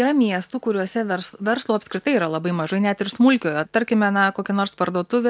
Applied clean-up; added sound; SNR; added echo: none; none; none; none.